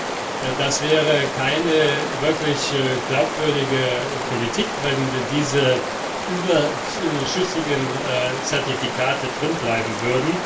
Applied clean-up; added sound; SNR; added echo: none; Stream; 4 dB; reverberation time 0.3 s.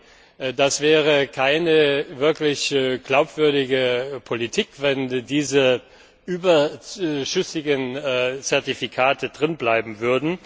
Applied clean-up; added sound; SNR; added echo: none; none; none; none.